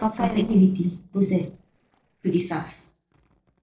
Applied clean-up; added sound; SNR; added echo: neural separator model SepFormer DNS4.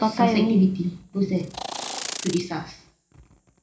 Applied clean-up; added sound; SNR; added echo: none; Insect; 8 dB; reverberation time 0.4 s.